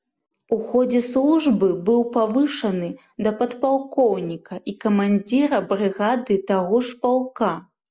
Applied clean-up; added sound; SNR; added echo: none; none; none; none.